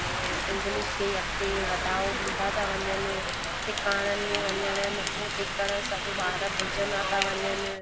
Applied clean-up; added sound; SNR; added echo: none; Rain; -2 dB; none.